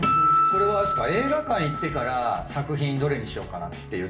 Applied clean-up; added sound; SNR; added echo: none; Acoustic guitar; -3 dB; reverberation time 0.4 s.